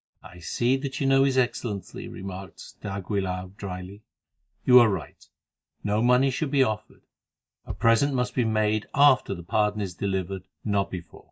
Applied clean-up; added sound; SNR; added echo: neural mask model DeepFilterNet 3.